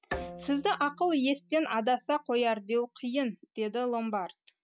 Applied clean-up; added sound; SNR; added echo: none; Bowed string instrument; 15 dB; none.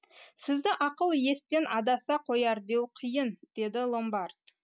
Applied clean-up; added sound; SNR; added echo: none; none; none; none.